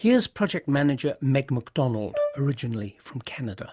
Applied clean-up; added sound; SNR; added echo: none; Brass instrument; 8 dB; none.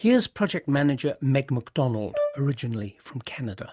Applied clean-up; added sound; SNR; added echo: neural mask model RNNoise.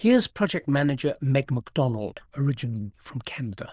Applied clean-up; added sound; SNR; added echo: neural diffusion model UNIVERSE++.